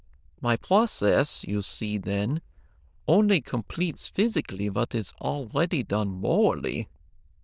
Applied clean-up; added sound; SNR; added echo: neural diffusion model UNIVERSE++.